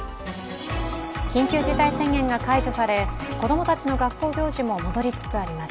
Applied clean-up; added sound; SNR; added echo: none; none; none; none.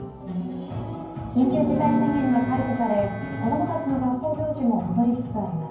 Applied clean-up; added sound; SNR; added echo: none; Bowed string instrument; 18 dB; reverberation time 0.9 s.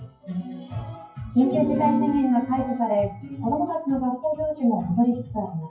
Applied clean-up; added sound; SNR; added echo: classical method WPE with log-MMSE.